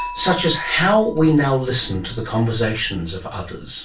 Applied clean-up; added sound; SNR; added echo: none; Dishes, pots, and pans / Chink, clink; 16 dB; reverberation time 0.2 s.